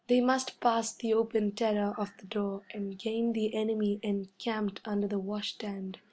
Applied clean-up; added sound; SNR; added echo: none; none; none; none.